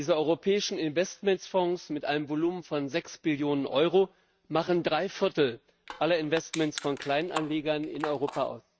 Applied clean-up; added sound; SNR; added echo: neural mask model RNNoise.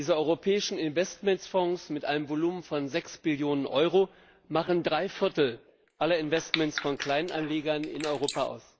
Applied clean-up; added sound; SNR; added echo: neural mask model Resemble Enhance denoiser.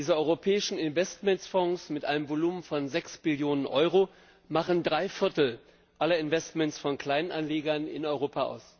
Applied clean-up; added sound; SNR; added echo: none; none; none; none.